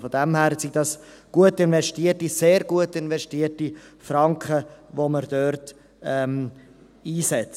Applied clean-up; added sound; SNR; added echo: none; none; none; none.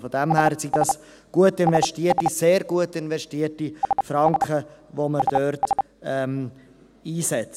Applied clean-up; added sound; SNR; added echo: none; Telephone; 3 dB; none.